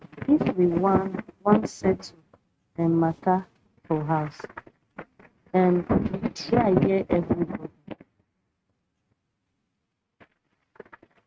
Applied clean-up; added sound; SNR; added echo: neural mask model RNNoise.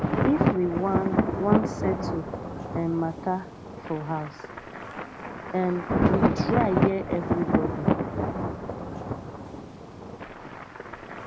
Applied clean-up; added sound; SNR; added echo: none; Thunder; -3 dB; none.